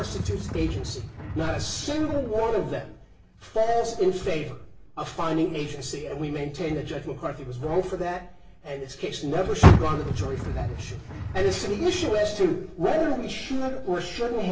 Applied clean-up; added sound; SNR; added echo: none; Car; 3 dB; reverberation time 0.3 s.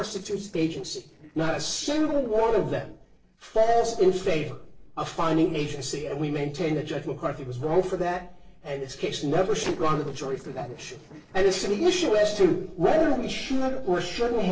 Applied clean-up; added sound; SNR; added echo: neural separator model SepFormer DNS4.